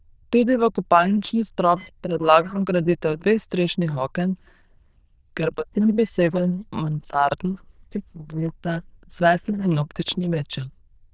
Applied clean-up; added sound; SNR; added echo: neural diffusion model UNIVERSE++.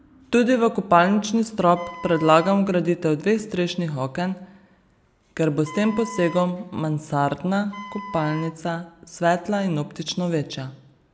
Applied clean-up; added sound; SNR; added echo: none; Wind instrument, woodwind instrument; 16 dB; none.